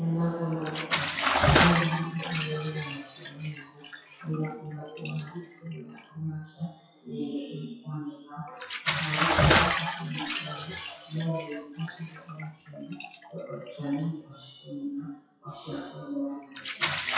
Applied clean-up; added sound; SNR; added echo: classical method WPE with log-MMSE.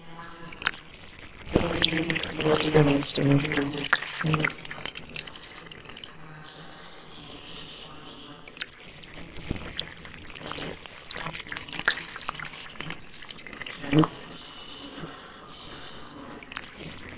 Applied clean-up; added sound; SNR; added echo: neural separator model SepFormer WHAMR!.